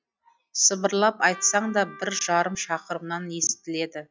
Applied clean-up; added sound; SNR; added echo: classical method log-MMSE.